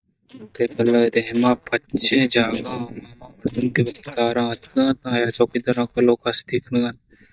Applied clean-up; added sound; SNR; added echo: neural mask model DeepFilterNet 3.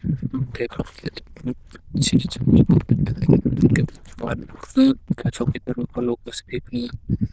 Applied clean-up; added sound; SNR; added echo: neural diffusion model UNIVERSE++.